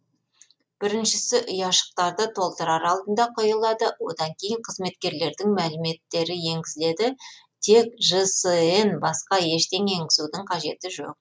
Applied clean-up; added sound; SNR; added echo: none; none; none; none.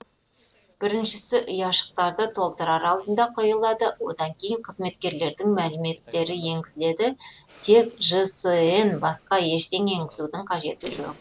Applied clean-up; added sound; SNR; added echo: neural separator model SepFormer DNS4.